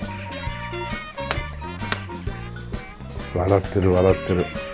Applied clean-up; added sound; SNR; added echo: none; Bird vocalization, bird call, bird song / Crow; 20 dB; none.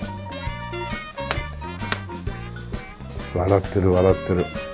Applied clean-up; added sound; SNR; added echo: none; none; none; none.